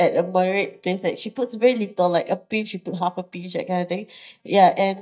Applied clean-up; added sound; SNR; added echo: neural mask model DeepFilterNet 3.